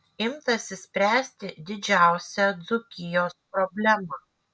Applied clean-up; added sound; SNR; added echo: none; none; none; none.